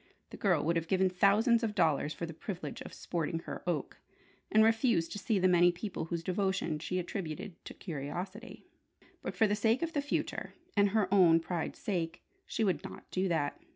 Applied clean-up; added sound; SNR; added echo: none; none; none; none.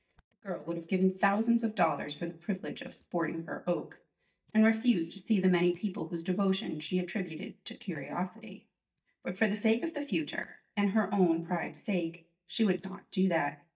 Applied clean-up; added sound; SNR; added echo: neural mask model DeepFilterNet 3.